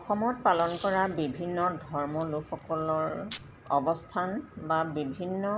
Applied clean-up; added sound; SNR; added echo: none; Packing tape, duct tape; 20 dB; none.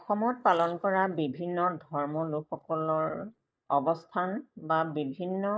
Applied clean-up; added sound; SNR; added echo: neural mask model DeepFilterNet 3.